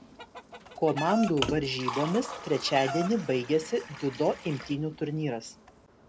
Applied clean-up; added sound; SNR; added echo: none; Liquid + Chicken, rooster; 9 dB; none.